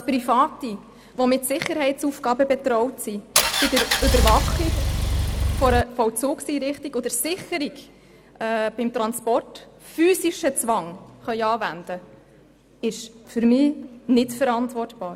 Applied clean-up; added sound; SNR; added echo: none; Engine; -3 dB; none.